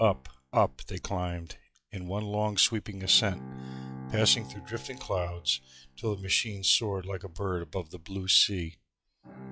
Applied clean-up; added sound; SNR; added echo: classical method log-MMSE.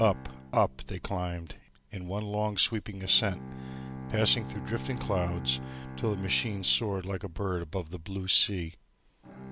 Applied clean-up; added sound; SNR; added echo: none; Bowed string instrument; 12 dB; none.